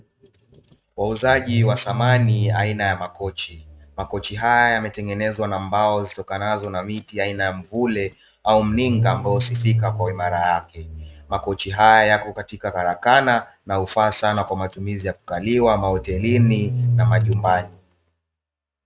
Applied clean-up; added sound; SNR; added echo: neural mask model RNNoise.